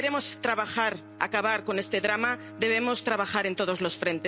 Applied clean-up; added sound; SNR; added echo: none; Bowed string instrument; 17 dB; none.